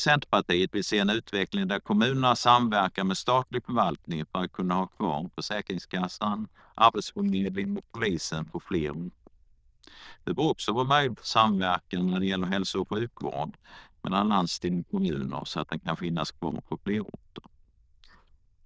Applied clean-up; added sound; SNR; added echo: neural diffusion model UNIVERSE++.